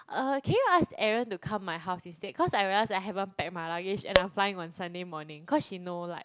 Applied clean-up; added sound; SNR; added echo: none; Tap / Glass; -4 dB; none.